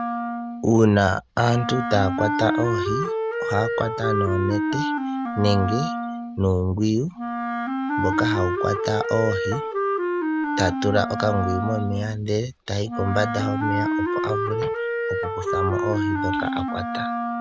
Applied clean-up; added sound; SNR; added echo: none; Wind instrument, woodwind instrument; 1 dB; none.